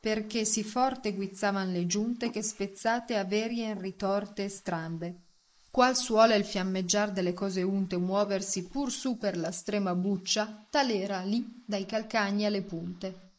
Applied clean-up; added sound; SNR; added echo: neural mask model Resemble Enhance denoiser.